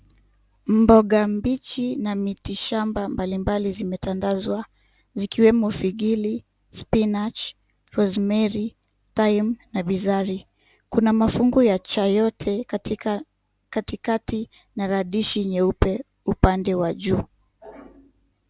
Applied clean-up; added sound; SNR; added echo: none; none; none; none.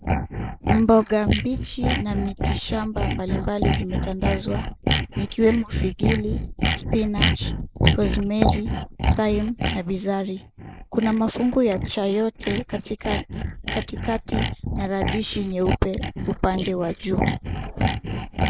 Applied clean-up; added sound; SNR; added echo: neural mask model Resemble Enhance denoiser.